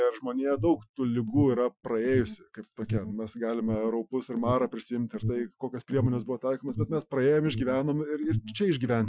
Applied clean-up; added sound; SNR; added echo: classical method Wiener filter.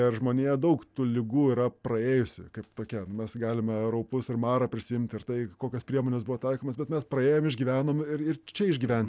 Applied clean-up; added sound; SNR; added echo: none; none; none; none.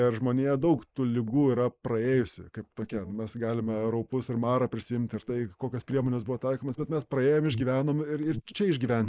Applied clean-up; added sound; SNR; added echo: neural mask model Resemble Enhance denoiser.